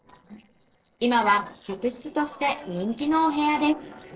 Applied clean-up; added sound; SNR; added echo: neural separator model SepFormer DNS4.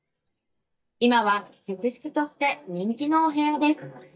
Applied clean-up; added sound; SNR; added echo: neural mask model DeepFilterNet 3.